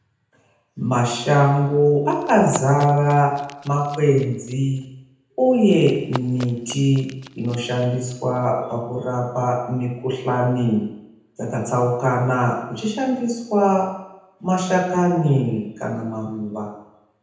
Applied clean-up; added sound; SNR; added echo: none; Run; 19 dB; reverberation time 0.9 s.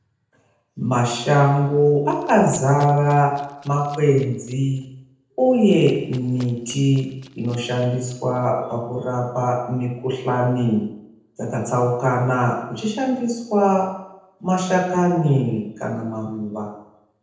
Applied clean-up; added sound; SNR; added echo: neural separator model SepFormer DNS4.